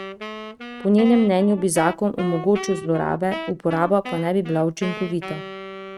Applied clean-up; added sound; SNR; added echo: neural mask model RNNoise.